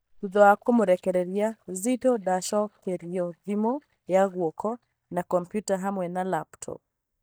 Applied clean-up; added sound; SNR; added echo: neural mask model DeepFilterNet 3.